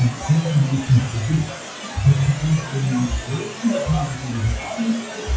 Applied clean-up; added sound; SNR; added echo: classical method WPE with log-MMSE.